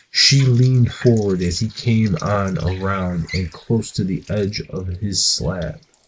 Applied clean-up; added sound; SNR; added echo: neural mask model Resemble Enhance denoiser.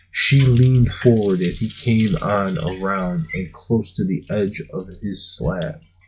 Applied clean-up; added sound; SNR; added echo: classical method log-MMSE.